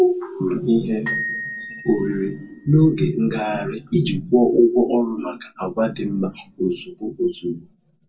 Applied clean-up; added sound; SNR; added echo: none; Glockenspiel; 12 dB; reverberation time 0.2 s.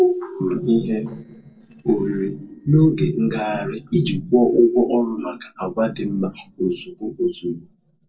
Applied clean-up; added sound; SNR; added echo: neural separator model SepFormer DNS4.